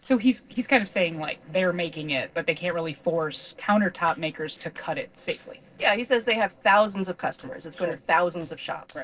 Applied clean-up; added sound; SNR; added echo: neural separator model SepFormer DNS4.